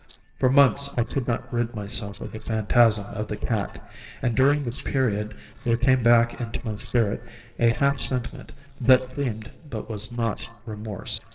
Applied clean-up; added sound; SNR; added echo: neural separator model SepFormer DNS4.